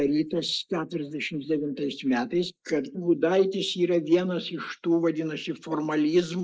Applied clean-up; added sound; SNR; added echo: neural mask model Resemble Enhance denoiser.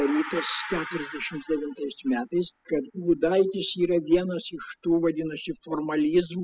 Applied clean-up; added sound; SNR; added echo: classical method spectral subtraction.